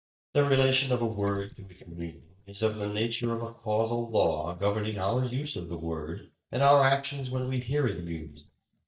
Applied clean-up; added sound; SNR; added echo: neural mask model DeepFilterNet 3.